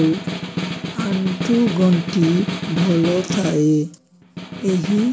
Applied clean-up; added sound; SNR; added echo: none; Snare drum; 7 dB; none.